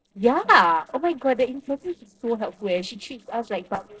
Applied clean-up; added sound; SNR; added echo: neural separator model SepFormer DNS4.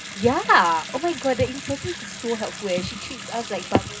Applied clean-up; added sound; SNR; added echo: none; Bathtub (filling or washing) / Sink (filling or washing) / Water tap, faucet; 11 dB; reverberation time 0.2 s.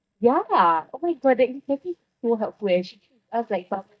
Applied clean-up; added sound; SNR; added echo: neural mask model DeepFilterNet 3.